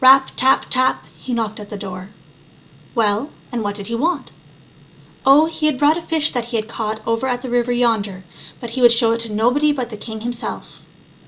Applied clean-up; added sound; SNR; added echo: none; none; none; none.